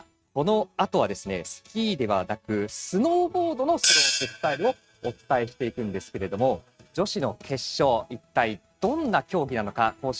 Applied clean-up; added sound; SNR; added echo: neural mask model RNNoise.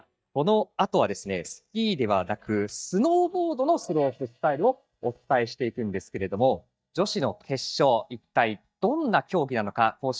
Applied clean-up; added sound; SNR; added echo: neural mask model DeepFilterNet 3.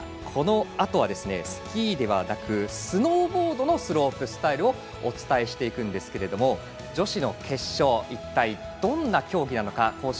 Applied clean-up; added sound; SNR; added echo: none; none; none; none.